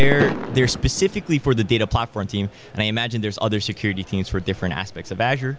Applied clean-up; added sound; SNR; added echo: none; Fireworks; 5 dB; none.